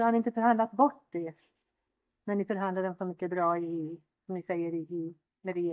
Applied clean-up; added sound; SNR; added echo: neural mask model DeepFilterNet 3.